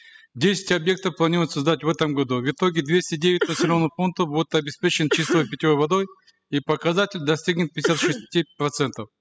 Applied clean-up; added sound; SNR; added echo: classical method spectral subtraction.